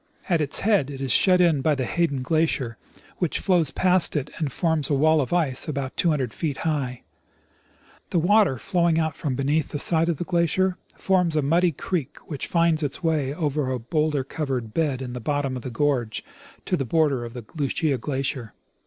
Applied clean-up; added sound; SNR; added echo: none; none; none; none.